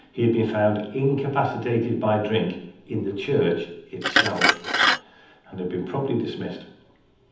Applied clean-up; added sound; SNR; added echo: none; Glass; -1 dB; reverberation time 0.8 s.